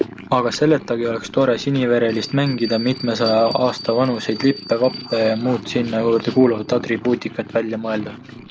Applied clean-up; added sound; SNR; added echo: none; Purr + Bell; 14 dB; none.